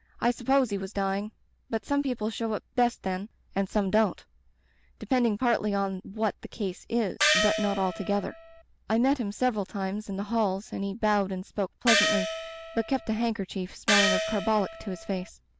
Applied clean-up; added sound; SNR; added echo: none; Gong; 0 dB; none.